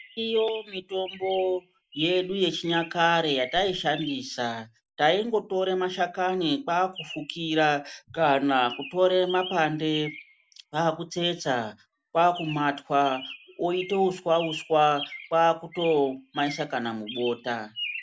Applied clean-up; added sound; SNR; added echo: none; Chirp, tweet; 16 dB; none.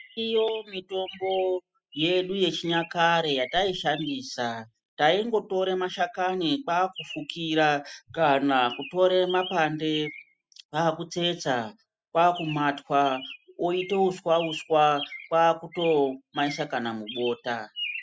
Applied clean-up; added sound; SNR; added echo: classical method spectral subtraction.